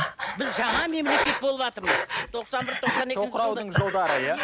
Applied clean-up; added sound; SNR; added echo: none; Breathing; 1 dB; none.